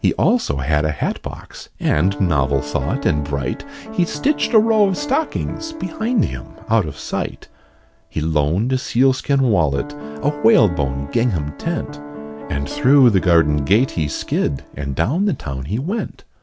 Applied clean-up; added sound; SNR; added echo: none; Piano; 14 dB; none.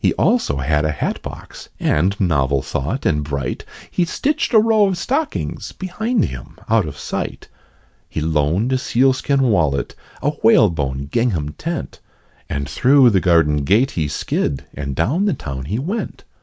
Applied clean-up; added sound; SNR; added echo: none; none; none; none.